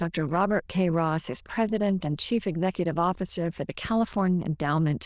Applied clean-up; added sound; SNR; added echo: neural diffusion model UNIVERSE++.